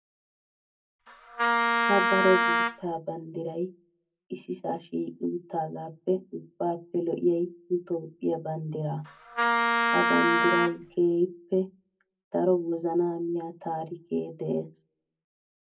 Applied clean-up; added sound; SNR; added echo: none; Wind instrument, woodwind instrument; -5 dB; reverberation time 0.3 s.